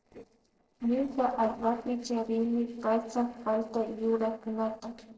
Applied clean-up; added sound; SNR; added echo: neural separator model SepFormer DNS4.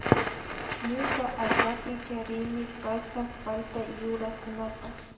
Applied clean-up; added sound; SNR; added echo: none; Crackle; -2 dB; reverberation time 1.0 s.